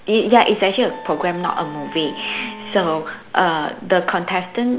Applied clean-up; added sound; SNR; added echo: none; Bowed string instrument + Wind instrument, woodwind instrument; 18 dB; none.